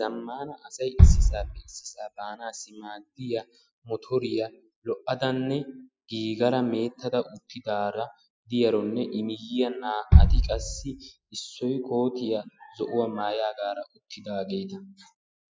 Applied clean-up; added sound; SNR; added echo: classical method spectral subtraction.